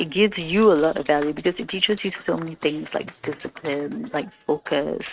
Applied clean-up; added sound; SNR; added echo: neural mask model RNNoise.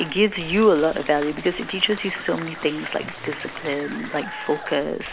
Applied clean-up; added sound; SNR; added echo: none; Applause; 13 dB; none.